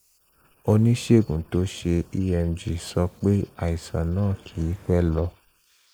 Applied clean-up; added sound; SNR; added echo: neural mask model Resemble Enhance denoiser.